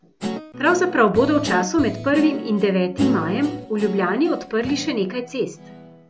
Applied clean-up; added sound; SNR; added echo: none; Guitar; 9 dB; none.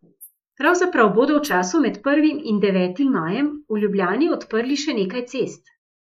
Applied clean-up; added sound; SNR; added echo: neural mask model Resemble Enhance denoiser.